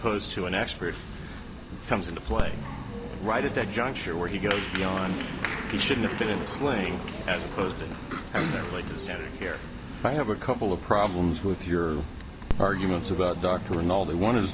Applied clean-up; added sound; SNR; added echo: none; Applause; 6 dB; none.